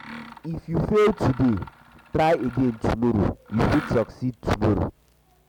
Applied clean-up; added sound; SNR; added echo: none; Mechanisms; 19 dB; none.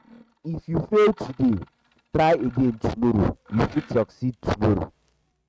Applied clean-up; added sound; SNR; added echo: neural mask model RNNoise.